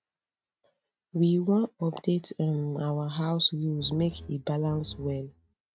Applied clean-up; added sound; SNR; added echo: neural mask model RNNoise.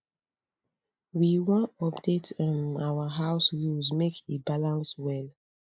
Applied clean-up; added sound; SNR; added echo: neural mask model Resemble Enhance denoiser.